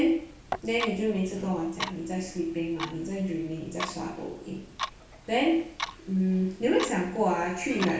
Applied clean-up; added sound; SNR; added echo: none; Clock; 11 dB; reverberation time 0.6 s.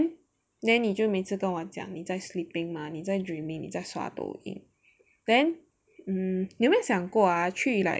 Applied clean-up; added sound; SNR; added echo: none; none; none; none.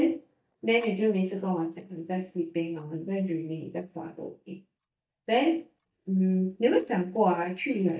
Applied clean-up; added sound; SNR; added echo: neural mask model DeepFilterNet 3.